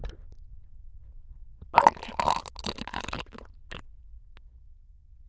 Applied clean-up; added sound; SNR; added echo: neural diffusion model UNIVERSE++.